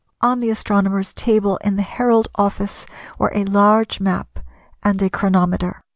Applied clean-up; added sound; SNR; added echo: none; none; none; none.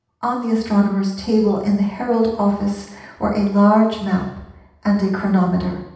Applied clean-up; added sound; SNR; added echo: none; none; none; reverberation time 0.8 s.